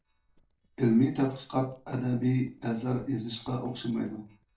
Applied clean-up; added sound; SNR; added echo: neural separator model SepFormer DNS4.